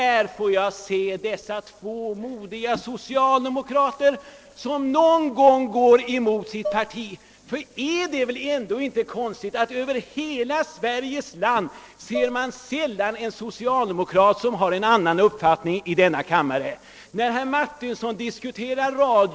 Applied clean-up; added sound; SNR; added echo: neural separator model SepFormer DNS4.